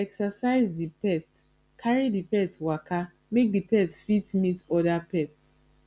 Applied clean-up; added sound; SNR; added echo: none; none; none; none.